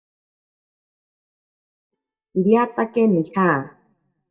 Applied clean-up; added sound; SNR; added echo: neural mask model DeepFilterNet 3.